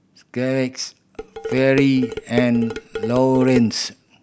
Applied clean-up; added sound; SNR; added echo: none; Dishes, pots, and pans; 8 dB; none.